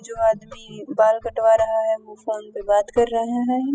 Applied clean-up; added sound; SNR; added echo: classical method spectral subtraction.